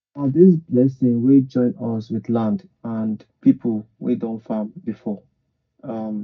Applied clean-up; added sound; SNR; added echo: none; none; none; reverberation time 0.4 s.